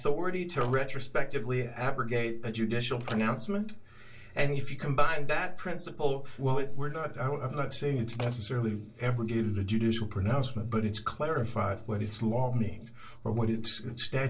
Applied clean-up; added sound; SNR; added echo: neural separator model SepFormer DNS4.